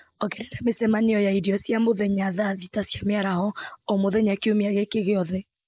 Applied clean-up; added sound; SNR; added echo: neural mask model Resemble Enhance denoiser.